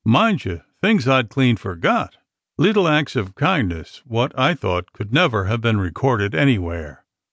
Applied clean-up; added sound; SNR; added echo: none; none; none; none.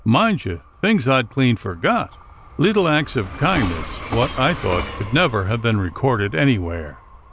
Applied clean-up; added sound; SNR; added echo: none; Train; 13 dB; none.